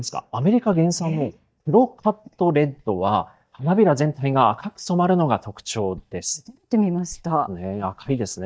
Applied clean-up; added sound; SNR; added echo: neural mask model DeepFilterNet 3.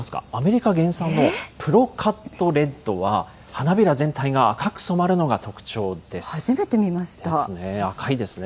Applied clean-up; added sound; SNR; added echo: none; none; none; none.